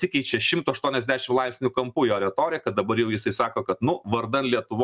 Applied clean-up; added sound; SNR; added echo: none; none; none; none.